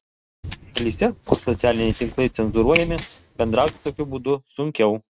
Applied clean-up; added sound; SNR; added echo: neural mask model RNNoise.